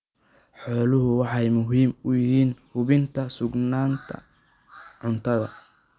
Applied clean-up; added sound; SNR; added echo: none; none; none; none.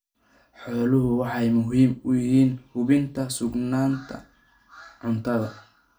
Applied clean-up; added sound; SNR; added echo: none; none; none; reverberation time 0.2 s.